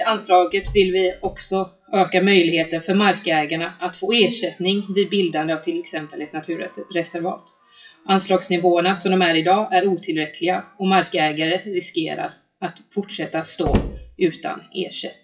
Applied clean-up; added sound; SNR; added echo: classical method WPE with log-MMSE.